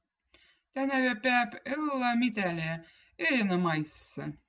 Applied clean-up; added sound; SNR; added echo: none; none; none; none.